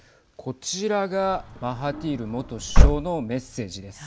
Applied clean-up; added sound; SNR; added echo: none; Slam / Car; -5 dB; none.